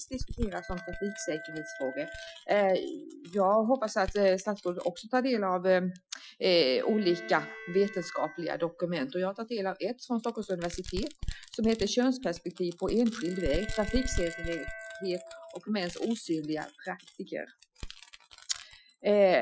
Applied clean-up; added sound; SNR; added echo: classical method Wiener filter.